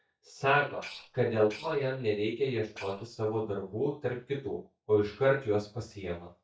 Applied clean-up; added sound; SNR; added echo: neural mask model DeepFilterNet 3.